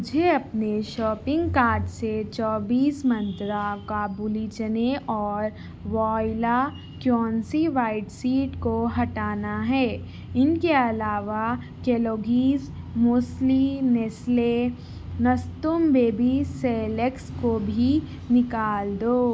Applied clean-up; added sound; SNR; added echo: none; none; none; none.